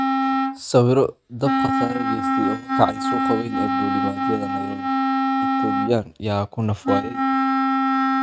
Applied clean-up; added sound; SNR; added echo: neural mask model RNNoise.